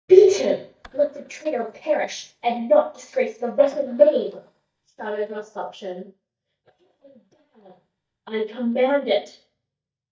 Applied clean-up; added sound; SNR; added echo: neural mask model DeepFilterNet 3.